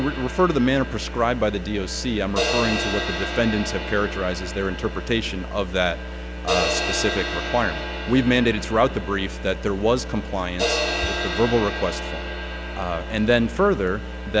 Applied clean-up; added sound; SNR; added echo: none; Crash cymbal; 7 dB; none.